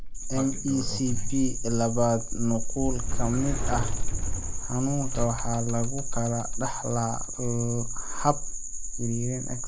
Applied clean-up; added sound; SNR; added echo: none; Sliding door; 0 dB; none.